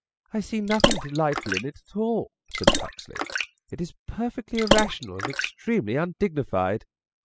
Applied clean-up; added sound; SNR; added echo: classical method spectral subtraction.